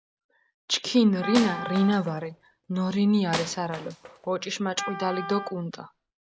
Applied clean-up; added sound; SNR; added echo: none; Wind instrument, woodwind instrument + Wood; 10 dB; none.